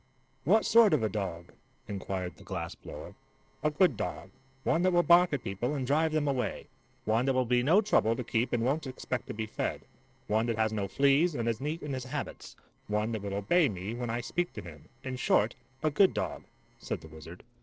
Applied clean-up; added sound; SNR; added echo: neural separator model SepFormer DNS4.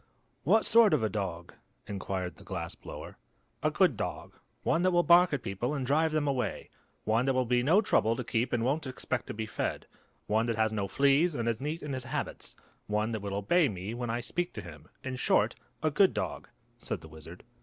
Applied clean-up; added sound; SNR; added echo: none; none; none; none.